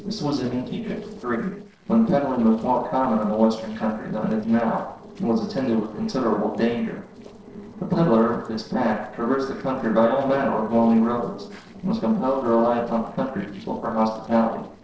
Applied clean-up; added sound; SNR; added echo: neural separator model SepFormer DNS4.